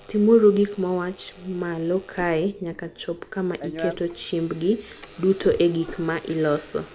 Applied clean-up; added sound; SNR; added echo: none; Alarm / Door + Whoosh, swoosh, swish; 18 dB; none.